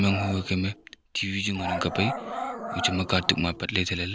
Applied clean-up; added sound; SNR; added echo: none; Growling; 8 dB; none.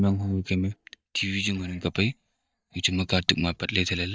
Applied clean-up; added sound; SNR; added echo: neural mask model DeepFilterNet 3.